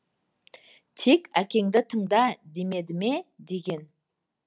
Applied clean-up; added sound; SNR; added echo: none; none; none; none.